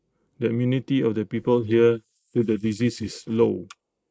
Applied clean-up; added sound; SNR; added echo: neural mask model Resemble Enhance denoiser.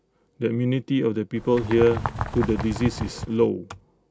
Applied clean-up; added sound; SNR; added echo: none; Bird; 6 dB; none.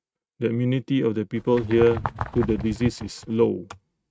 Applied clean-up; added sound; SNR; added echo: neural mask model RNNoise.